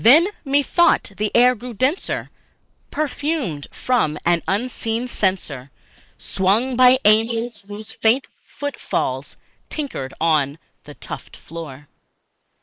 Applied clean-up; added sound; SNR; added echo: neural mask model Resemble Enhance denoiser.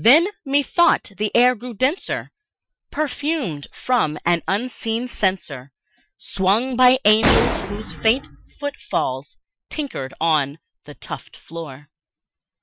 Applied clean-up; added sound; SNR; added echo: classical method Wiener filter.